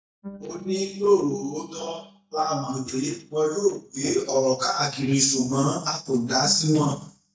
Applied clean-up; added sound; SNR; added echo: neural mask model DeepFilterNet 3.